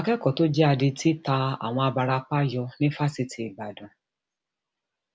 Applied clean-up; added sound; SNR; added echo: none; none; none; none.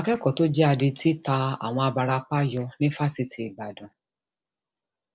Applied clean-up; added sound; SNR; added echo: neural separator model SepFormer DNS4.